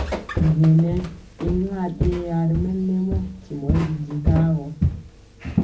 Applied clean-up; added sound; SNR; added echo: none; Walk, footsteps; 3 dB; reverberation time 0.4 s.